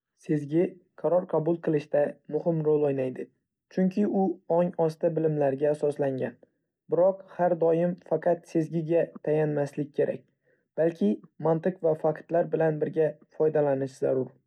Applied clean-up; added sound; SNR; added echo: none; none; none; none.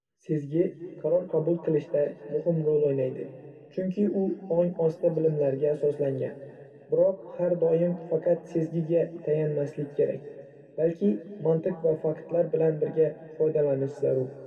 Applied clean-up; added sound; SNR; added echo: none; none; none; reverberation time 2.5 s.